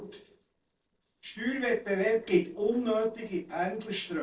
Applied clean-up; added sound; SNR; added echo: neural separator model SepFormer DNS4.